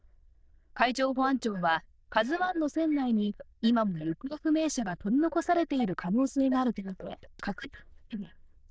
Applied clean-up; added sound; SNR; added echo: neural diffusion model UNIVERSE++.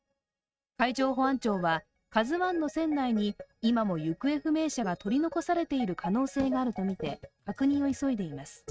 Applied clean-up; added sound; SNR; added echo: neural mask model RNNoise.